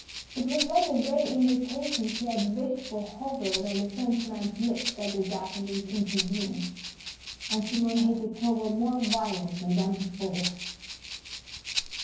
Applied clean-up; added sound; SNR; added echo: none; Rattle (instrument); 8 dB; reverberation time 0.9 s.